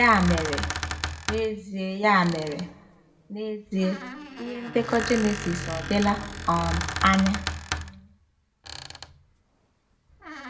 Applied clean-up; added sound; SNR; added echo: none; Squeak; 7 dB; reverberation time 1.3 s.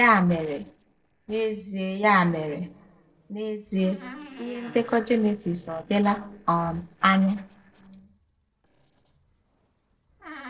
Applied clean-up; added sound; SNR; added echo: neural separator model SepFormer DNS4.